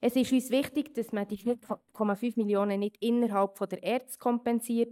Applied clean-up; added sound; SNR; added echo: neural mask model DeepFilterNet 3.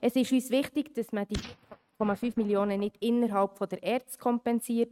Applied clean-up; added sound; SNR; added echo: neural mask model RNNoise.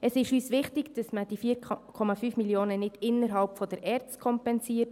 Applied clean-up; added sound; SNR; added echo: none; none; none; none.